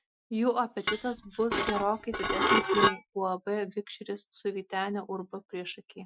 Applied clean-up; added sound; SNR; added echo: classical method Wiener filter.